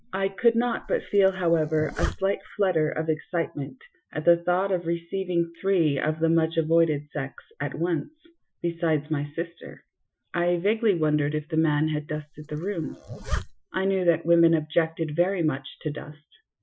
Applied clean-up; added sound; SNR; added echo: classical method Wiener filter.